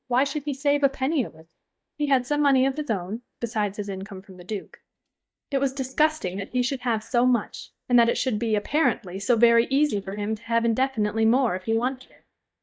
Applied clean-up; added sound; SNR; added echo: neural mask model DeepFilterNet 3.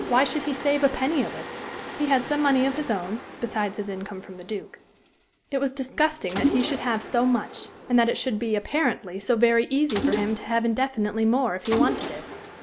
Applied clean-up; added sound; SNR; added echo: none; Mechanisms; 8 dB; none.